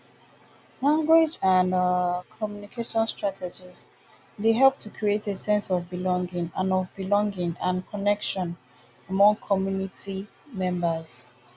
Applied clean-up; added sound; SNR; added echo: none; none; none; none.